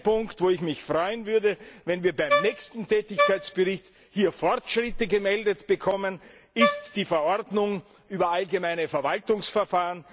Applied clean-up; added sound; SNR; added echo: none; Wind instrument, woodwind instrument; 0 dB; none.